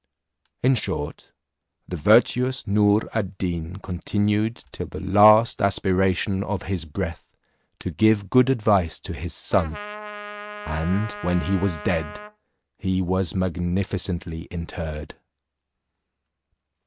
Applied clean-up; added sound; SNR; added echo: none; Trumpet; 12 dB; none.